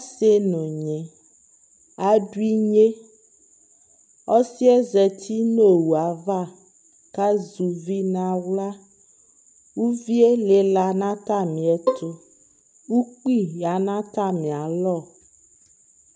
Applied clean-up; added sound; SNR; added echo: none; Bowed string instrument; 5 dB; none.